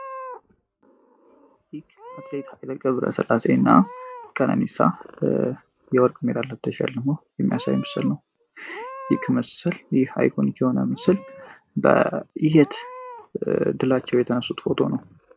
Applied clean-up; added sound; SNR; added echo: none; Meow / Purr; 20 dB; none.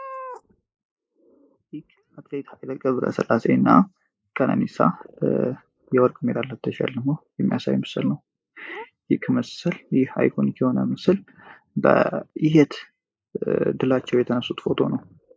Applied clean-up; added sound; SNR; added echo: neural mask model Resemble Enhance denoiser.